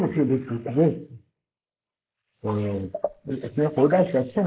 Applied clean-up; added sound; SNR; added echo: neural mask model Resemble Enhance denoiser.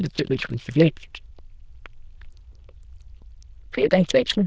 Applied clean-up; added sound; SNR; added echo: neural diffusion model UNIVERSE++.